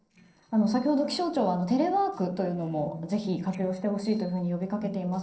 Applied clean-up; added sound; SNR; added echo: neural separator model SepFormer DNS4.